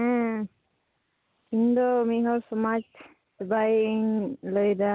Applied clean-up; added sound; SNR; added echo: none; none; none; none.